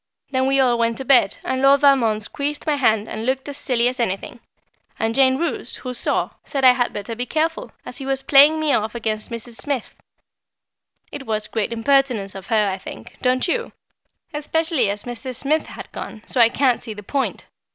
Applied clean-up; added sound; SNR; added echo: none; none; none; none.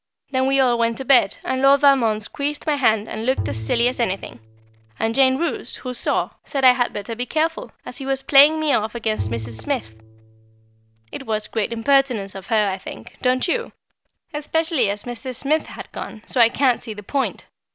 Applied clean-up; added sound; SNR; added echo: none; Bowed string instrument; 11 dB; none.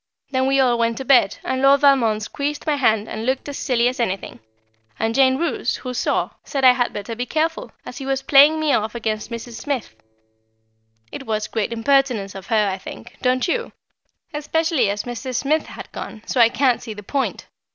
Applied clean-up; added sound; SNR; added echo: neural separator model SepFormer DNS4.